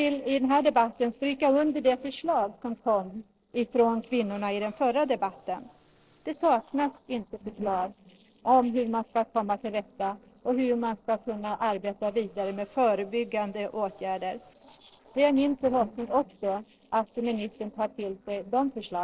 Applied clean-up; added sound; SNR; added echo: neural separator model SepFormer DNS4.